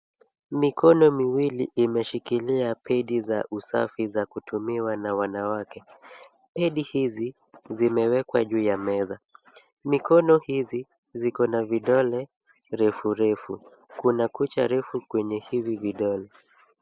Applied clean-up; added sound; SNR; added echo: none; none; none; none.